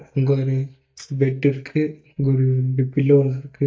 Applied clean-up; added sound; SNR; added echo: neural mask model DeepFilterNet 3.